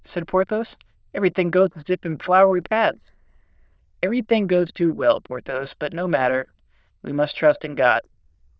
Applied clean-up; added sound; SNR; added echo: neural diffusion model UNIVERSE++.